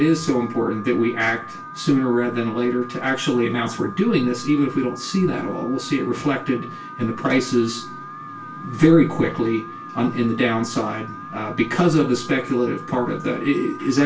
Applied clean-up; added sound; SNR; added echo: none; Alarm; 15 dB; reverberation time 0.2 s.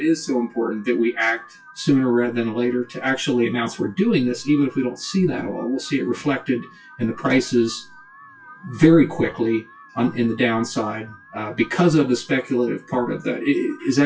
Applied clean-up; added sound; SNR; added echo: classical method WPE with log-MMSE.